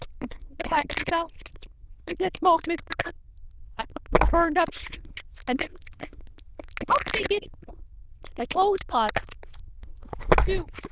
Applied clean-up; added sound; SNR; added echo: neural diffusion model UNIVERSE++.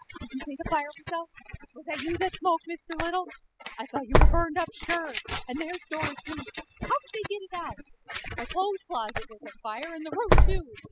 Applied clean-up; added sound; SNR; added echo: classical method spectral subtraction.